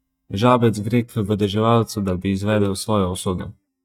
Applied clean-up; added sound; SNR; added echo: neural mask model DeepFilterNet 3.